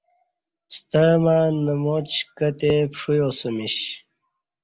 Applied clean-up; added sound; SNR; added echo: none; none; none; none.